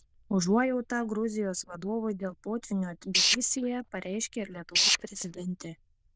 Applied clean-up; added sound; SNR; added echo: neural diffusion model UNIVERSE++.